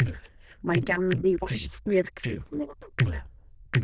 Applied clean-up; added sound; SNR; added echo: neural diffusion model UNIVERSE++.